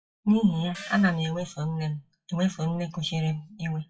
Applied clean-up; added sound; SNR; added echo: classical method WPE with log-MMSE.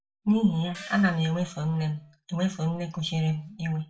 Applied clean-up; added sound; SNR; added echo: none; Gong; 20 dB; reverberation time 0.3 s.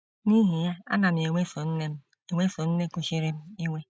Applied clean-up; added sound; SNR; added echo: none; none; none; none.